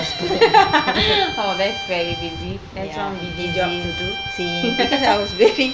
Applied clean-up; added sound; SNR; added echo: none; Bowed string instrument; 9 dB; none.